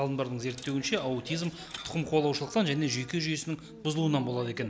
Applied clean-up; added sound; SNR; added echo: none; Coin (dropping); 19 dB; none.